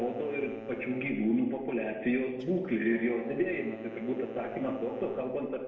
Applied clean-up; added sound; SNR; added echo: none; Wind instrument, woodwind instrument; 14 dB; reverberation time 1.0 s.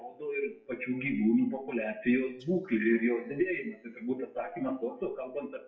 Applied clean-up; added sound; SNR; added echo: classical method WPE with log-MMSE.